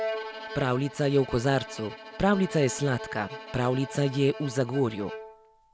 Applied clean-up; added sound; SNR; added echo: none; Bowed string instrument; 12 dB; none.